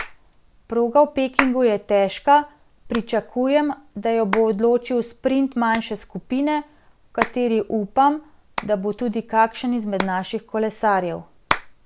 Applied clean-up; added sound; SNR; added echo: none; Hands; 12 dB; none.